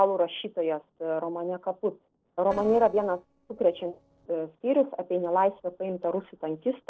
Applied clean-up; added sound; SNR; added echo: neural separator model SepFormer DNS4.